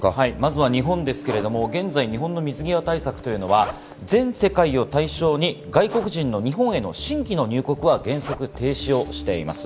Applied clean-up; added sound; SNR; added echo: none; Zipper (clothing); 20 dB; none.